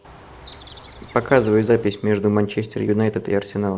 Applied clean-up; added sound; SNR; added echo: none; Chirp, tweet; 20 dB; none.